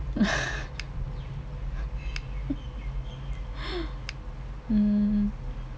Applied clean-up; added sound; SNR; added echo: none; Finger snapping; 15 dB; none.